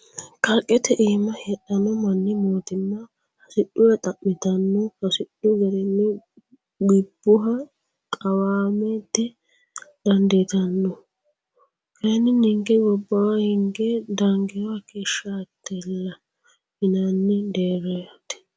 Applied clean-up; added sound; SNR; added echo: none; none; none; none.